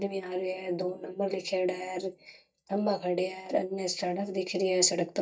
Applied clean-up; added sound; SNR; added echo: neural mask model DeepFilterNet 3.